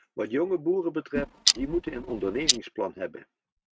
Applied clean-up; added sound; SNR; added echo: neural mask model RNNoise.